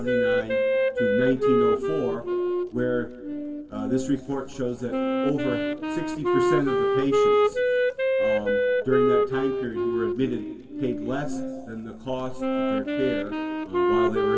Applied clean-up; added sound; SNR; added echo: none; Wind instrument, woodwind instrument; -5 dB; reverberation time 1.8 s.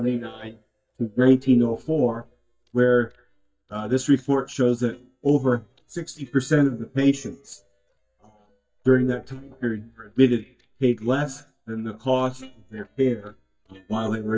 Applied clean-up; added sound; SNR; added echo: neural mask model DeepFilterNet 3.